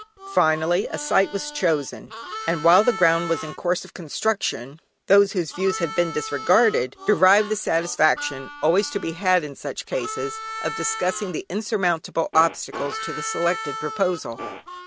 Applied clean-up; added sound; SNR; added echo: none; Fart + Harmonica; 12 dB; none.